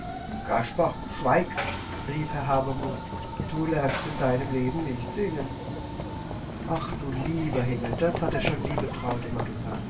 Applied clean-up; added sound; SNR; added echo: none; Run / Train; 4 dB; reverberation time 0.2 s.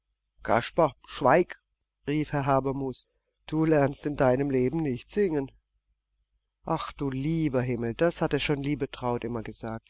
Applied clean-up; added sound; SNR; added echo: none; none; none; none.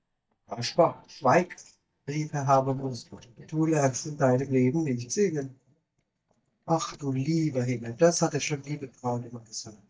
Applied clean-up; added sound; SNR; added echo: neural mask model DeepFilterNet 3.